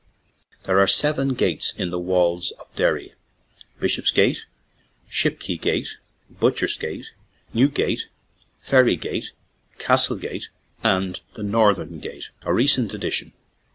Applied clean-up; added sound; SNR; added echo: none; none; none; none.